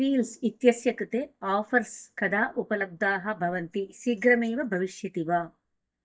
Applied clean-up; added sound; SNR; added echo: neural mask model DeepFilterNet 3.